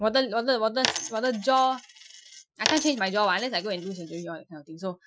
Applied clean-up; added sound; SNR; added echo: classical method Wiener filter.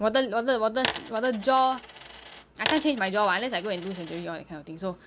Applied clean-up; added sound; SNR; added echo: none; Coin (dropping); 7 dB; none.